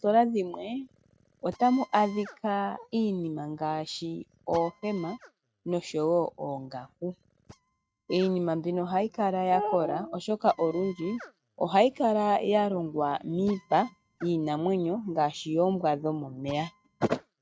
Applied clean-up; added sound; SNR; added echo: neural mask model RNNoise.